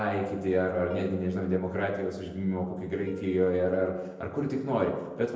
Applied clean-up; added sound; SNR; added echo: neural separator model SepFormer DNS4.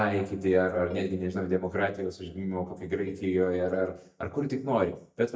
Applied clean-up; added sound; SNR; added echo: neural mask model DeepFilterNet 3.